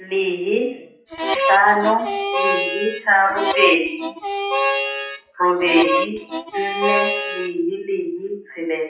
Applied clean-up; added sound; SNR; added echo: classical method WPE with log-MMSE.